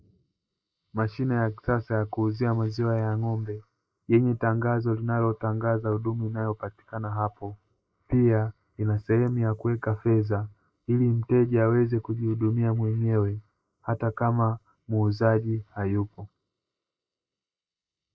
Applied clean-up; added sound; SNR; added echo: neural mask model Resemble Enhance denoiser.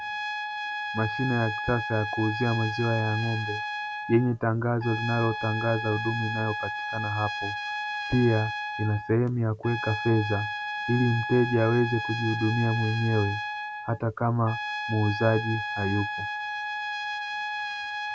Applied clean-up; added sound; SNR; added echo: none; Trumpet; 5 dB; none.